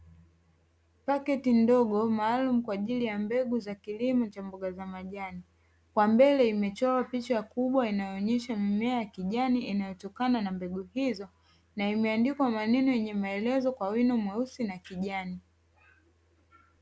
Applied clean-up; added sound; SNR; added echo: none; none; none; none.